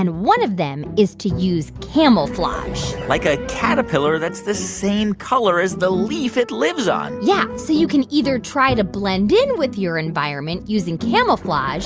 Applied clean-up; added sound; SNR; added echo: none; none; none; none.